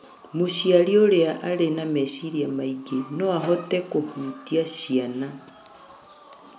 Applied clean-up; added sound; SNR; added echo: none; none; none; none.